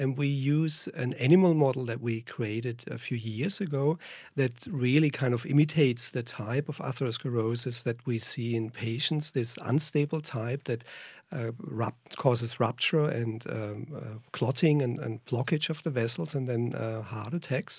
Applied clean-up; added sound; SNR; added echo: none; none; none; none.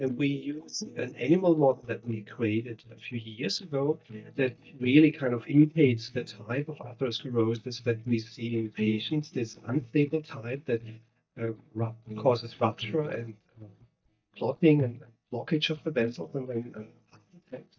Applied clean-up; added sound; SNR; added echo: neural mask model DeepFilterNet 3.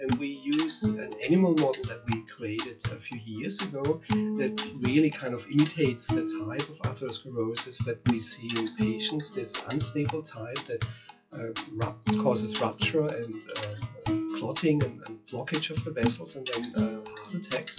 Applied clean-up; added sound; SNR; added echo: classical method WPE with log-MMSE.